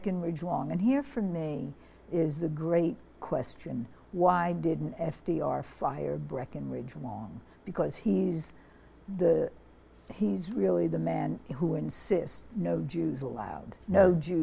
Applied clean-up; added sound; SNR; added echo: none; none; none; none.